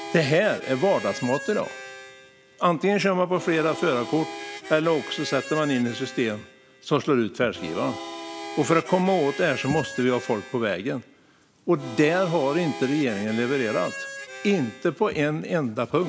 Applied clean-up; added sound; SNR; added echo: none; Harmonica; 13 dB; none.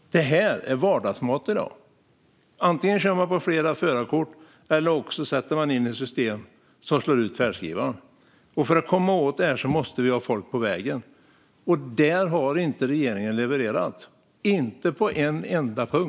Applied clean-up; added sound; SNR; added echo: none; none; none; none.